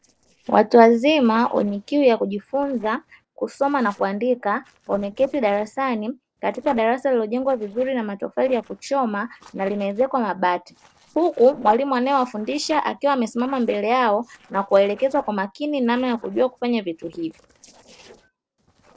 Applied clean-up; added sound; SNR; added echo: neural separator model SepFormer DNS4.